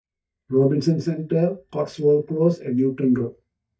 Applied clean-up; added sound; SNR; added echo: neural mask model DeepFilterNet 3.